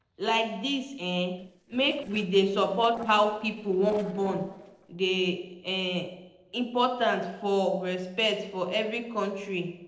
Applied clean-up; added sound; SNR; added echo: neural separator model SepFormer DNS4.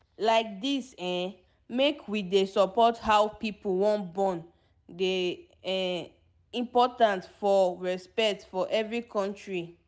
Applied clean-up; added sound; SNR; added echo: none; none; none; none.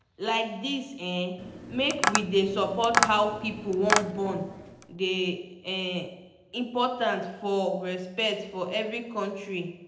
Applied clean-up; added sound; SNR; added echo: none; Tap; 1 dB; reverberation time 0.8 s.